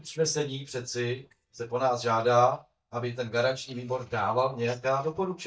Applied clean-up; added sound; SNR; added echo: neural mask model DeepFilterNet 3.